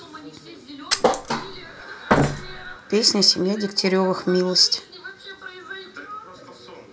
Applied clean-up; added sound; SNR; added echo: none; Thump, thud; -1 dB; none.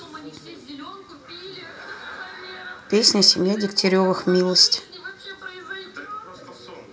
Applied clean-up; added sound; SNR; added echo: none; none; none; none.